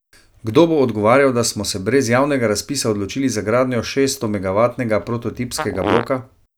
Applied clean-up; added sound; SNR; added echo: none; Fart; 7 dB; none.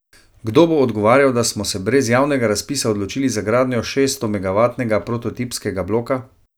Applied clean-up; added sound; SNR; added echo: none; none; none; none.